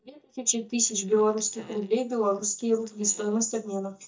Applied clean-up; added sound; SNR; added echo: neural mask model DeepFilterNet 3.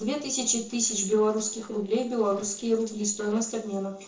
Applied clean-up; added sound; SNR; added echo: neural separator model SepFormer DNS4.